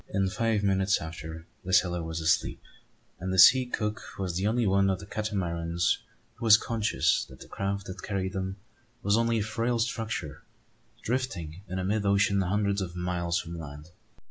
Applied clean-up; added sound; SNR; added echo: none; none; none; none.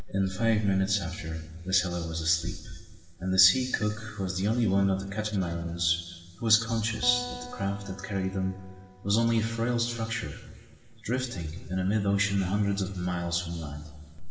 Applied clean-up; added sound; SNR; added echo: none; Acoustic guitar; 17 dB; reverberation time 2.5 s.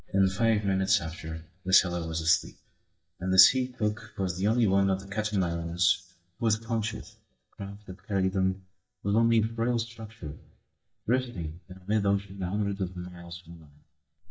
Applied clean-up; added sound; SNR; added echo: neural mask model DeepFilterNet 3.